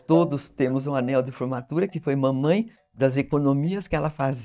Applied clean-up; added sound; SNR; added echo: neural mask model DeepFilterNet 3.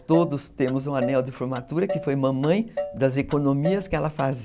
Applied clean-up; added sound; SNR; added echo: none; Motor vehicle (road); 11 dB; none.